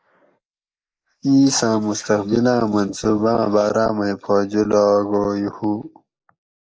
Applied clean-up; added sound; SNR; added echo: neural mask model Resemble Enhance denoiser.